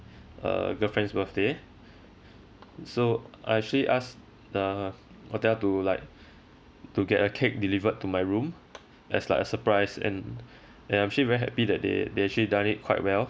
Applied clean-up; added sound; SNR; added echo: none; none; none; none.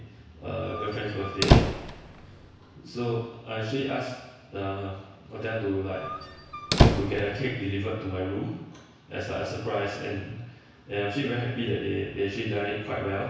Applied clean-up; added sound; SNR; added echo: none; Squeak; -5 dB; reverberation time 1.1 s.